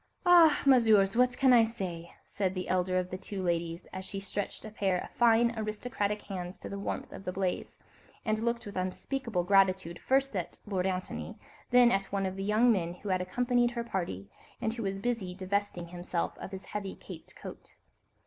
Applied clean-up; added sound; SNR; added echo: none; none; none; none.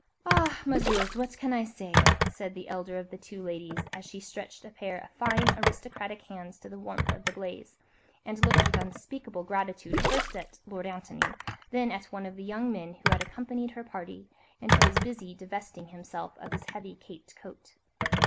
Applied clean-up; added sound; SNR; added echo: none; Gurgling + Telephone; -4 dB; none.